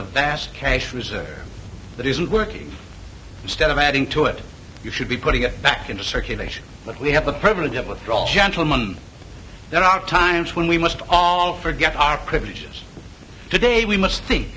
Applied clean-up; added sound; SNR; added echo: none; none; none; none.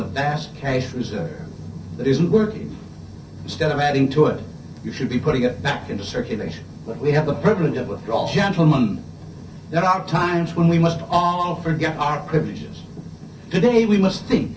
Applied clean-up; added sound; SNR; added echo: none; none; none; reverberation time 0.3 s.